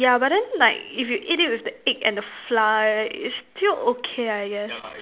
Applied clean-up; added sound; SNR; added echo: none; none; none; none.